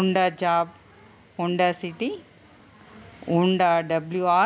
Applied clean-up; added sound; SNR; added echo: none; none; none; none.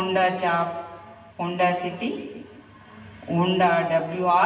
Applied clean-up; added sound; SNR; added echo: none; none; none; reverberation time 1.4 s.